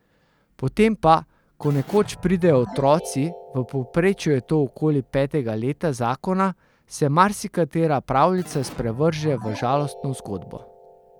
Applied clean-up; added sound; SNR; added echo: none; Keyboard (musical); 19 dB; none.